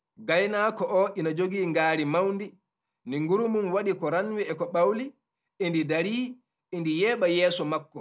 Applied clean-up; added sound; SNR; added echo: none; none; none; none.